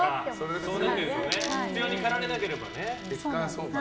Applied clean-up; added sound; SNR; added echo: none; Bowed string instrument + Coin (dropping); 10 dB; none.